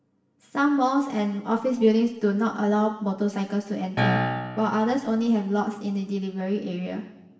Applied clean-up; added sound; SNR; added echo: none; Piano; 3 dB; reverberation time 1.1 s.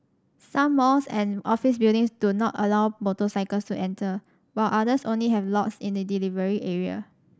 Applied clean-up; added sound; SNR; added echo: none; none; none; none.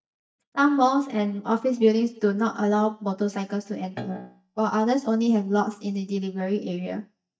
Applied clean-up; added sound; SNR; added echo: neural mask model DeepFilterNet 3.